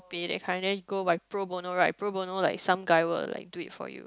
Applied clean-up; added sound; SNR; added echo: none; none; none; none.